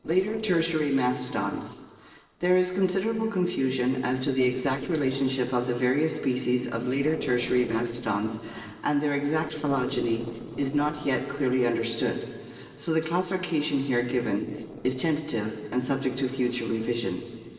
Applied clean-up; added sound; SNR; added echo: neural separator model SepFormer DNS4.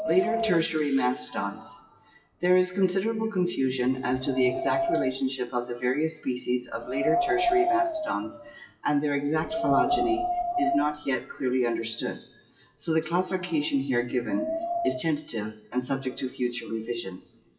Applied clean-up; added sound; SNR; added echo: classical method WPE with log-MMSE.